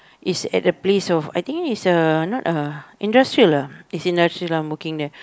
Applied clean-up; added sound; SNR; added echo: none; none; none; none.